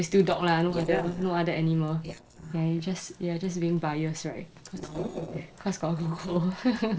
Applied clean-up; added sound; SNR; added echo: neural separator model SepFormer DNS4.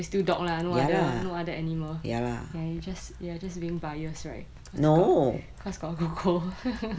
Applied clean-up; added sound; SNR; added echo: none; Computer keyboard; 18 dB; none.